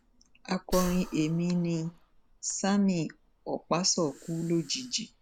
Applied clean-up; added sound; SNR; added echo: none; Breathing; 15 dB; none.